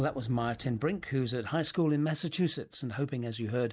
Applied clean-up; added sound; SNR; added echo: none; none; none; none.